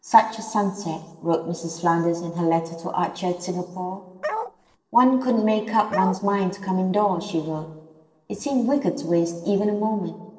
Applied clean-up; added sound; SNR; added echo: neural separator model SepFormer DNS4.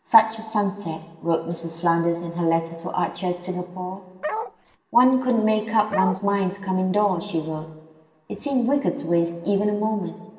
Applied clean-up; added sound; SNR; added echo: none; Bark; 6 dB; reverberation time 1.1 s.